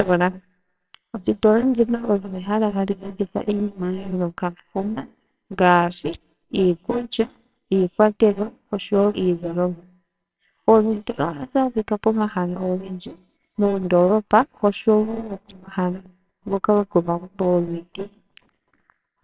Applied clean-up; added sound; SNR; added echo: neural separator model SepFormer WHAMR!.